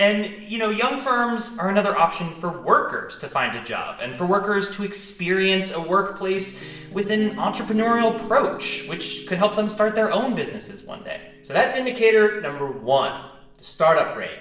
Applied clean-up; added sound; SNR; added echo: neural separator model SepFormer DNS4.